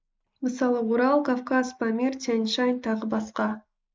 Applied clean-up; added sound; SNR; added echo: neural mask model Resemble Enhance denoiser.